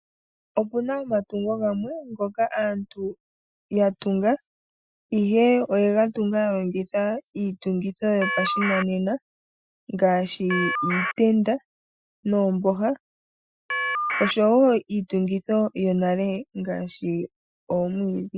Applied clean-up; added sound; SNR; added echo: classical method Wiener filter.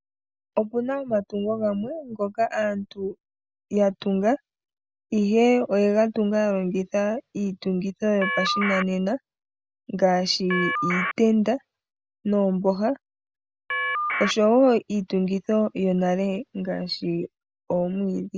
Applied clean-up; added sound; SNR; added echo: none; Telephone; 1 dB; none.